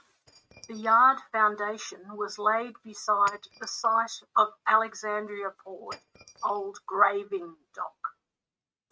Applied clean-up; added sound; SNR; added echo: neural mask model RNNoise.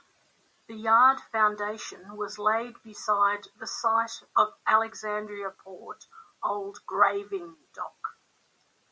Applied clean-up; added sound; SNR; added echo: none; none; none; none.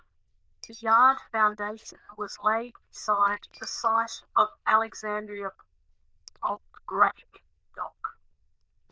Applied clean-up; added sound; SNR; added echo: neural diffusion model UNIVERSE++.